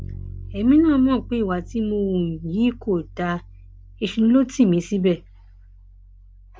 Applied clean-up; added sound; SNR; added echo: none; Bass guitar; 17 dB; none.